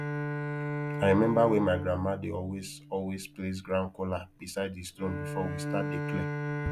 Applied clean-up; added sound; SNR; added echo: none; Bowed string instrument; 5 dB; none.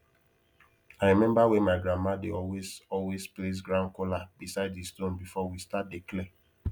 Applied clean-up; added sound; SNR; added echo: none; none; none; none.